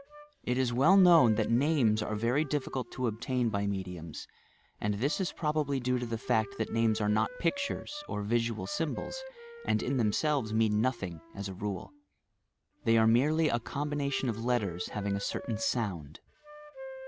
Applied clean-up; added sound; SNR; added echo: none; Wind instrument, woodwind instrument; 17 dB; none.